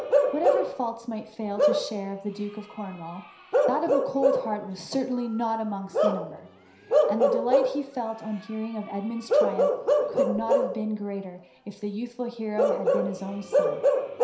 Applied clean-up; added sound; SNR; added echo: none; Bark / Livestock, farm animals, working animals; -5 dB; reverberation time 0.5 s.